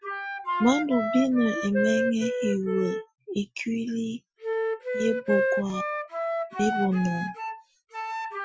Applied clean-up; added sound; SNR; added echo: classical method Wiener filter.